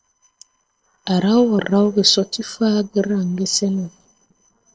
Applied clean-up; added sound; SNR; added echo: neural separator model SepFormer DNS4.